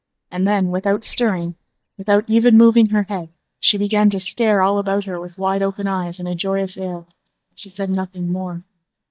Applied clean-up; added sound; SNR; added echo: neural mask model DeepFilterNet 3.